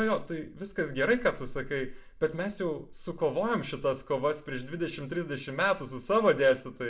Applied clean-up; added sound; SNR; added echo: none; none; none; reverberation time 0.3 s.